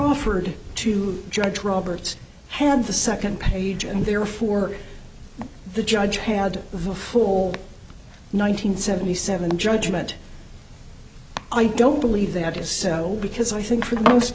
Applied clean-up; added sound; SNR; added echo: none; Domestic sounds, home sounds; 13 dB; none.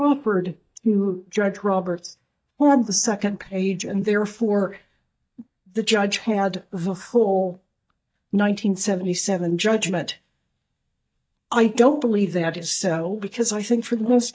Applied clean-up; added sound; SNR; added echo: neural mask model DeepFilterNet 3.